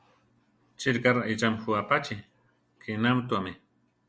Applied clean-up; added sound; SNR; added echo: none; none; none; none.